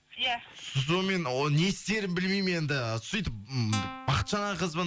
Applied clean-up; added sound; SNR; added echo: none; Guitar; 10 dB; none.